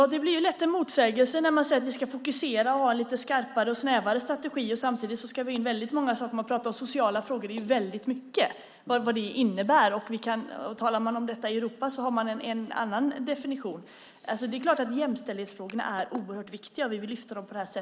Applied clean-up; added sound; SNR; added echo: none; none; none; none.